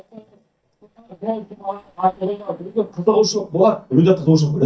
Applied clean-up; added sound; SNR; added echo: neural mask model DeepFilterNet 3.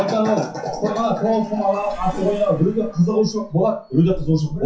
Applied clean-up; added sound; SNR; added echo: classical method WPE with log-MMSE.